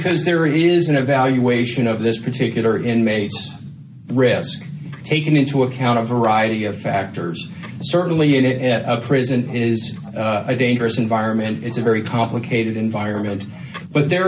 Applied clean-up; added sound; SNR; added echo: none; none; none; none.